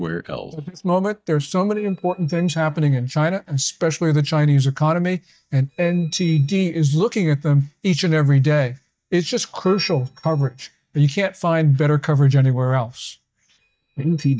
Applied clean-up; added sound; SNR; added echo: neural mask model DeepFilterNet 3.